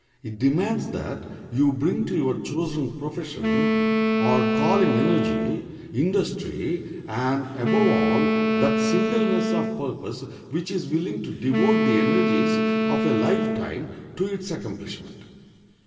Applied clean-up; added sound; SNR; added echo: none; Wind instrument, woodwind instrument; -2 dB; reverberation time 2.6 s.